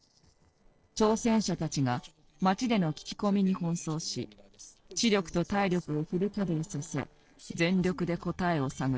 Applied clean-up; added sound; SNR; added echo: neural separator model SepFormer DNS4.